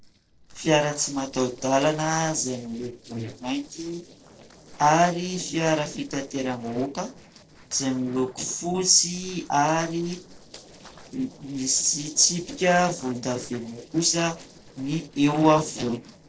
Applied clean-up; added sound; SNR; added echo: neural separator model SepFormer DNS4.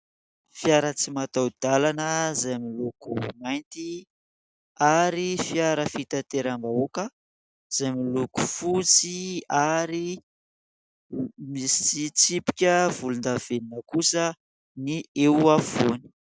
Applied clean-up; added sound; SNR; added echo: none; none; none; none.